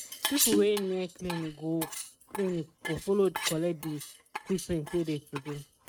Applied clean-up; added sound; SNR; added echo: neural mask model RNNoise.